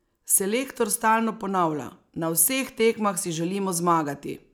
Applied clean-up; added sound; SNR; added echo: none; none; none; none.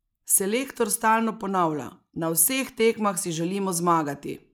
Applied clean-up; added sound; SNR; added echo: neural mask model Resemble Enhance denoiser.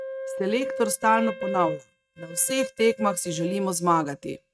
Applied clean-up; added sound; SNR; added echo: neural mask model RNNoise.